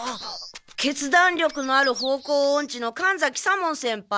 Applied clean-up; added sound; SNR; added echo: none; none; none; none.